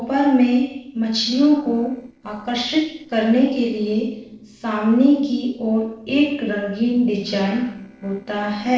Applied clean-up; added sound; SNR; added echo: neural separator model SepFormer DNS4.